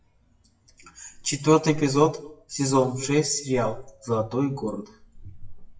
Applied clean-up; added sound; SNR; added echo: classical method WPE with log-MMSE.